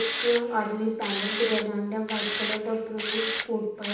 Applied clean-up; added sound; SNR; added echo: none; Tools; 2 dB; reverberation time 0.9 s.